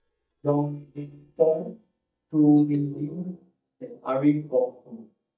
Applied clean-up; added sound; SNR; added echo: neural mask model DeepFilterNet 3.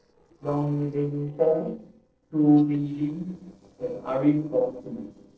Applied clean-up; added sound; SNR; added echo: neural separator model SepFormer DNS4.